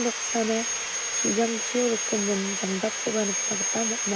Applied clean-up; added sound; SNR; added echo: none; Sawing; 0 dB; none.